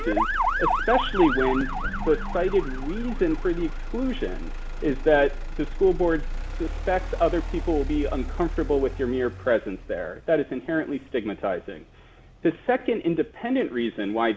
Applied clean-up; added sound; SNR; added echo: none; Motor vehicle (road) + Motor vehicle (road) / Siren; 4 dB; none.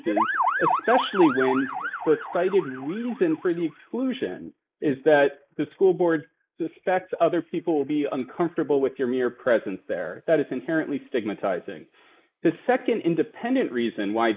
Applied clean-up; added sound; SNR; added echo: neural mask model Resemble Enhance denoiser.